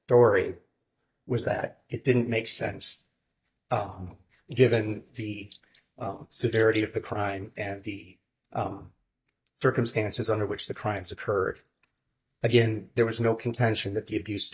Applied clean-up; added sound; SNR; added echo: neural mask model DeepFilterNet 3.